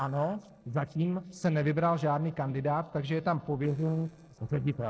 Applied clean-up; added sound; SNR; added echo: neural separator model SepFormer DNS4.